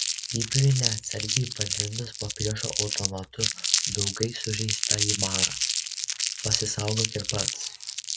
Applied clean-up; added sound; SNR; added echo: none; Crumpling, crinkling; -2 dB; none.